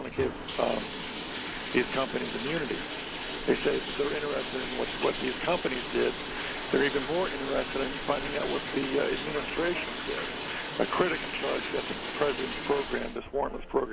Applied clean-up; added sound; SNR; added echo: none; Bathtub (filling or washing); 3 dB; none.